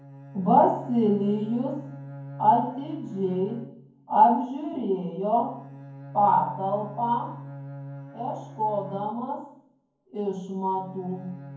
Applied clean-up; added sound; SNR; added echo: none; Bowed string instrument; 16 dB; reverberation time 0.9 s.